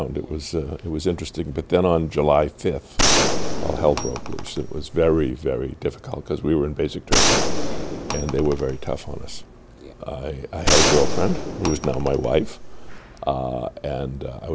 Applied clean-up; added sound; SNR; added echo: none; Gunshot, gunfire; -2 dB; none.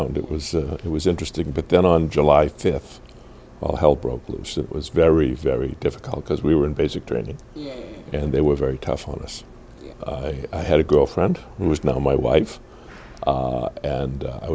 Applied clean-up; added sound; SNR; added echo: none; none; none; none.